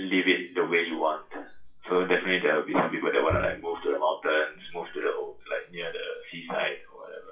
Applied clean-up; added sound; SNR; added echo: classical method WPE with log-MMSE.